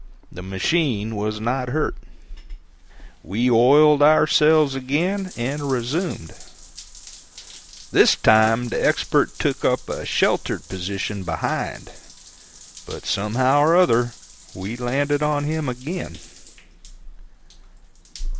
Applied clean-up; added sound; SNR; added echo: none; Drip / Trickle, dribble / Bathtub (filling or washing) / Water tap, faucet; 16 dB; none.